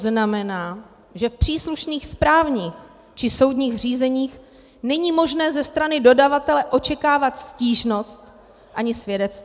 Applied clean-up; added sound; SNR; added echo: none; none; none; none.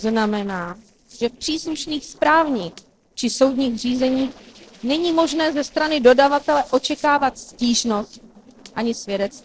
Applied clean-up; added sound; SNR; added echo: neural separator model SepFormer DNS4.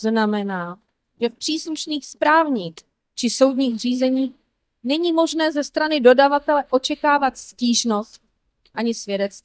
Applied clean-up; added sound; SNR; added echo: neural mask model DeepFilterNet 3.